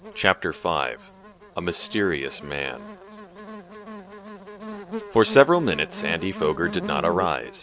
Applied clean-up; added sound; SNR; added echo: none; Buzz; 12 dB; none.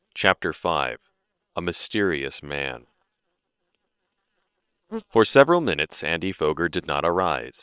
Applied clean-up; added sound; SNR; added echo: neural separator model SepFormer WHAM!.